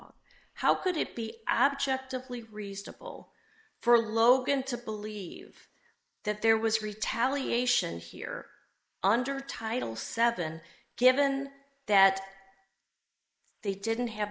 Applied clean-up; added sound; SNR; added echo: neural mask model Resemble Enhance denoiser.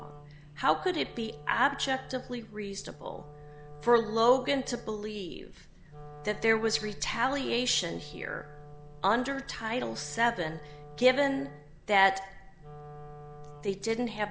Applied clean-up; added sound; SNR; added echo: none; Wind instrument, woodwind instrument; 18 dB; none.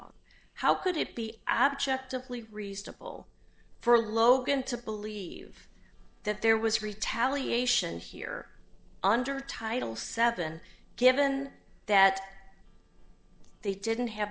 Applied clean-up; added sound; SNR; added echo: neural separator model SepFormer DNS4.